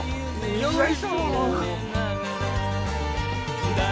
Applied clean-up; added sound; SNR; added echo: none; Wind instrument, woodwind instrument + Fire; 18 dB; none.